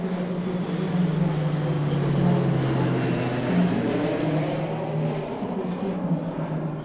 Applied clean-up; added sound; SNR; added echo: none; Fixed-wing aircraft, airplane; -1 dB; reverberation time 0.9 s.